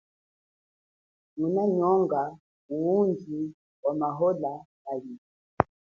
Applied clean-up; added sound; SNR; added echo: none; none; none; none.